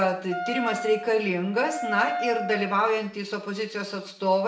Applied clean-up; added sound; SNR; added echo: none; Wind instrument, woodwind instrument; 6 dB; reverberation time 0.5 s.